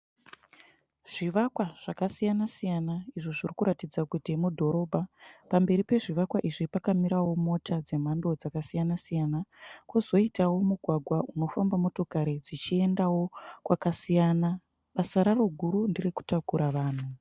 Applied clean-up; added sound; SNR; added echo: none; none; none; none.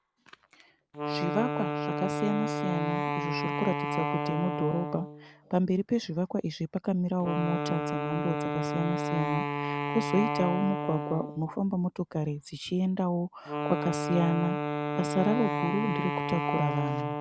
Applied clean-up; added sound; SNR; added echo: none; Wind instrument, woodwind instrument; 2 dB; none.